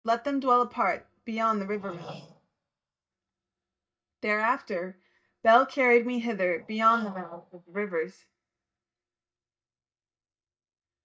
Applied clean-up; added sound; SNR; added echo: neural mask model DeepFilterNet 3.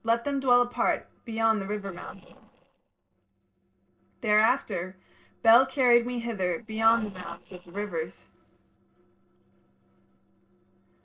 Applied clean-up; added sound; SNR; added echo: neural separator model SepFormer DNS4.